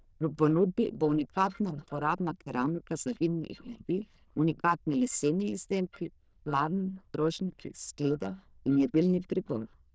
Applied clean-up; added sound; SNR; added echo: neural diffusion model UNIVERSE++.